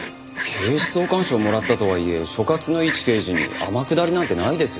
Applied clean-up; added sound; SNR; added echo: none; Sawing; 10 dB; none.